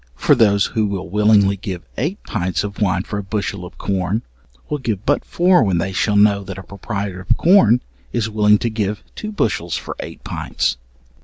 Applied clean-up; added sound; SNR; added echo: none; none; none; none.